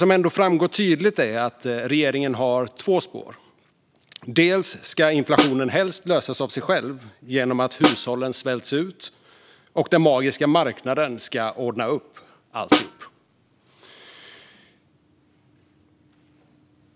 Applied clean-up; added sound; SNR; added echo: none; Snare drum; 0 dB; none.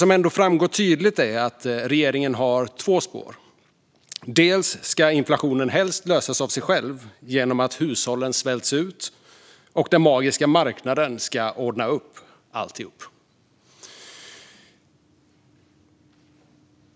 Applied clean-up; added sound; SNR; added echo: none; none; none; none.